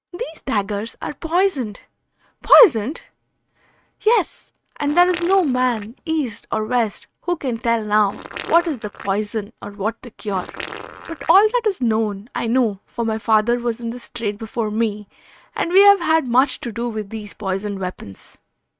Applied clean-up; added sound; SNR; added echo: neural mask model RNNoise.